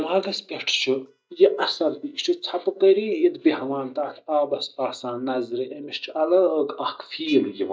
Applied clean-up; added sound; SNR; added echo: neural mask model DeepFilterNet 3.